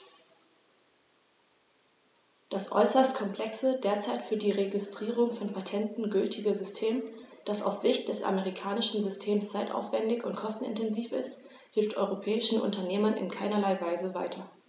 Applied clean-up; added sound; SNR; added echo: none; none; none; none.